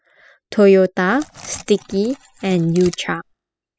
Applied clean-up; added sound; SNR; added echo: classical method spectral subtraction.